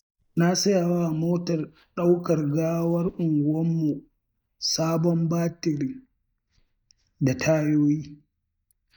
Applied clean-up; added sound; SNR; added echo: neural mask model DeepFilterNet 3.